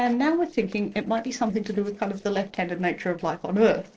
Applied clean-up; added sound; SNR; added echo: neural separator model SepFormer DNS4.